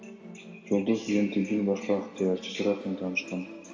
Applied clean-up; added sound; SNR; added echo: none; Musical instrument; 16 dB; reverberation time 2.0 s.